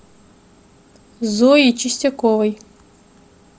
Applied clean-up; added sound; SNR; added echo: none; none; none; none.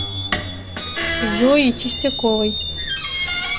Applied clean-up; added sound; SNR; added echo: none; Squeak; 0 dB; none.